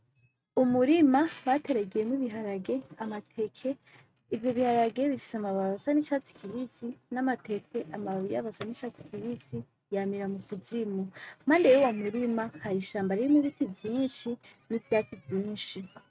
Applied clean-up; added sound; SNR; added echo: neural mask model RNNoise.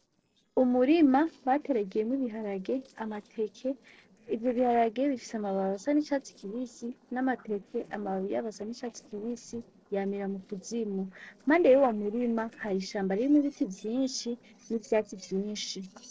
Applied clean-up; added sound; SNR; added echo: neural separator model SepFormer DNS4.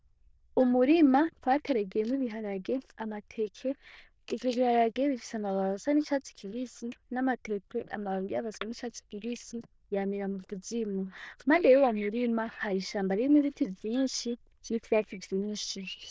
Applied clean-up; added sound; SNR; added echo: neural diffusion model UNIVERSE++.